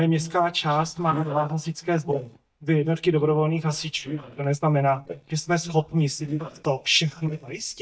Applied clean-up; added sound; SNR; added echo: neural mask model DeepFilterNet 3.